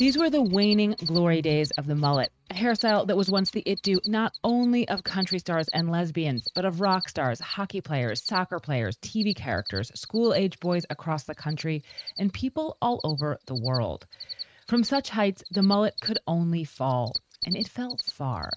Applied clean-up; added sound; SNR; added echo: neural mask model RNNoise.